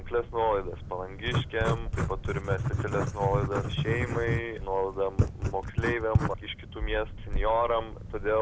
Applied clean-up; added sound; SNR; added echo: none; Writing; 0 dB; none.